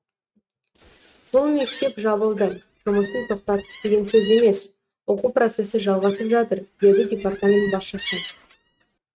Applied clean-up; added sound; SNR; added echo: neural mask model RNNoise.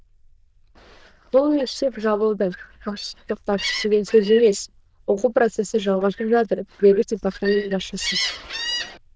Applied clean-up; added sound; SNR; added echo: neural diffusion model UNIVERSE++.